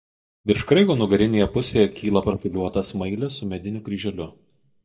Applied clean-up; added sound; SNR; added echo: neural mask model DeepFilterNet 3.